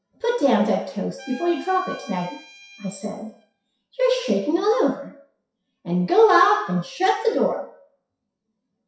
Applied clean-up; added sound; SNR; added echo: classical method WPE with log-MMSE.